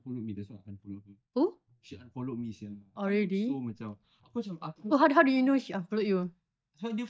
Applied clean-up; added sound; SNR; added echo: neural mask model DeepFilterNet 3.